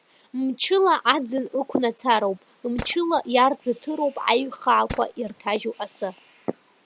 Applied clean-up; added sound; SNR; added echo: none; Tools; 18 dB; none.